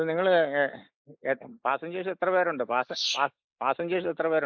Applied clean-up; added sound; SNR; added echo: neural mask model Resemble Enhance denoiser.